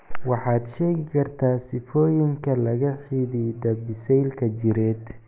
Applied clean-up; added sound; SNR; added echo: none; none; none; none.